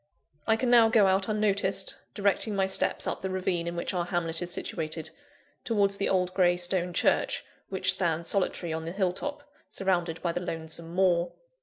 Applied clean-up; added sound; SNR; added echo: none; none; none; none.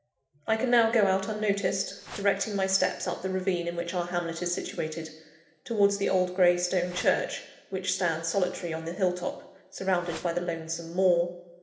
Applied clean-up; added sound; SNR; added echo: none; Whoosh, swoosh, swish; 16 dB; reverberation time 1.0 s.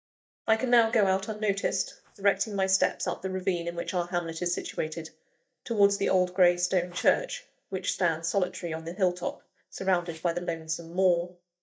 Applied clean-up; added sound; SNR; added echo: neural mask model DeepFilterNet 3.